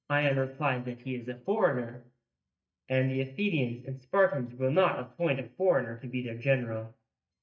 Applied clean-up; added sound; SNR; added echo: neural mask model DeepFilterNet 3.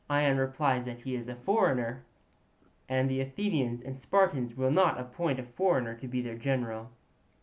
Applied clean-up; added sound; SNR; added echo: none; none; none; none.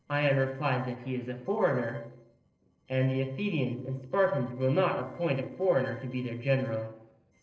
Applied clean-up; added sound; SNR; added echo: neural separator model SepFormer DNS4.